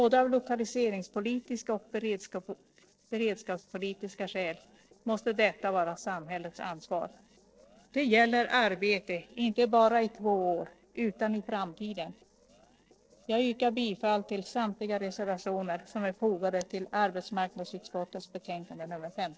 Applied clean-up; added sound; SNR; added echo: neural separator model SepFormer DNS4.